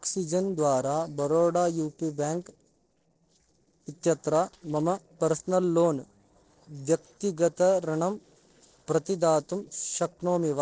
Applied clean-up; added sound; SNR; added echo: neural separator model SepFormer DNS4.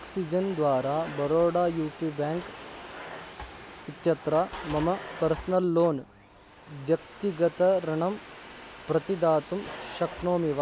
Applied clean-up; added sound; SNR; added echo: none; Domestic sounds, home sounds; 15 dB; none.